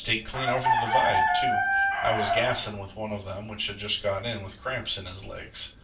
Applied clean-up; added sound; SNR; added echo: none; Chicken, rooster; -2 dB; reverberation time 0.3 s.